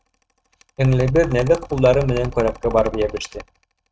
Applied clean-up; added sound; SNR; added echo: neural mask model RNNoise.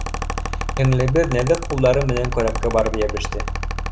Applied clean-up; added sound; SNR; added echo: none; Mechanical fan; 4 dB; none.